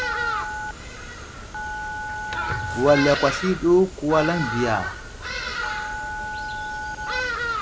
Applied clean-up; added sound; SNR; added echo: none; Bird vocalization, bird call, bird song + Telephone; 3 dB; none.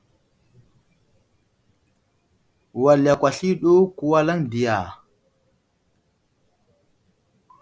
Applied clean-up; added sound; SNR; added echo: none; none; none; none.